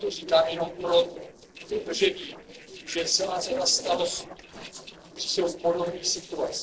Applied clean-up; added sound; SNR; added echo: neural separator model SepFormer DNS4.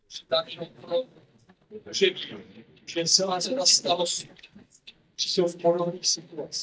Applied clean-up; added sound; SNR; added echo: neural mask model DeepFilterNet 3.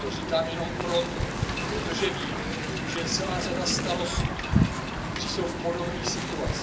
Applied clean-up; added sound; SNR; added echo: none; Wind; -3 dB; reverberation time 0.2 s.